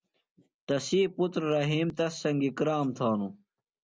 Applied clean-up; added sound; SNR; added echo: none; none; none; none.